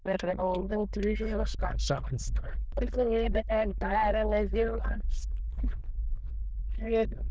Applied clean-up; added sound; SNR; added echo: neural diffusion model UNIVERSE++.